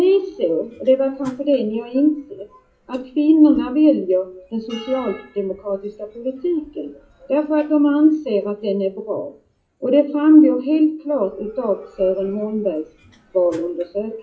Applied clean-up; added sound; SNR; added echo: classical method WPE with log-MMSE.